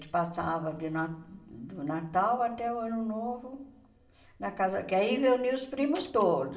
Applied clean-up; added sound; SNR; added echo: none; Door; 14 dB; reverberation time 0.9 s.